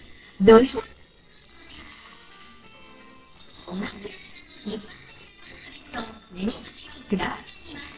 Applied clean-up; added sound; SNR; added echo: neural separator model SepFormer WHAMR!.